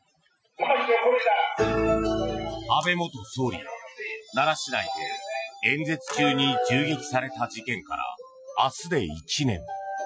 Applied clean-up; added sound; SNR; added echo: classical method Wiener filter.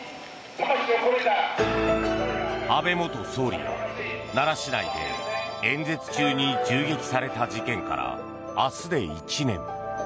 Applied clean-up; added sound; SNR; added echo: none; none; none; none.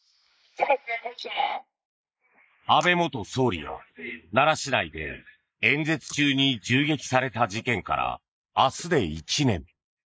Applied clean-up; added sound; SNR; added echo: neural mask model Resemble Enhance denoiser.